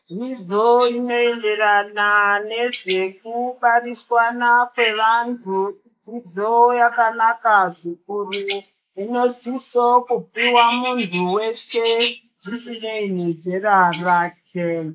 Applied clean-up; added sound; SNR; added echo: neural mask model Resemble Enhance denoiser.